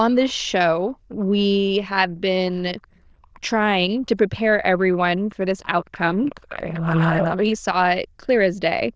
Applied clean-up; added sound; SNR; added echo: neural diffusion model UNIVERSE++.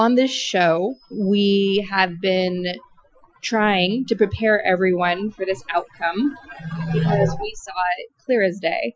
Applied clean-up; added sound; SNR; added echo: classical method Wiener filter.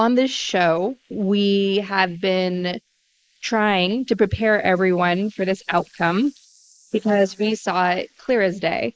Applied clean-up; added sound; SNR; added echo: neural mask model Resemble Enhance denoiser.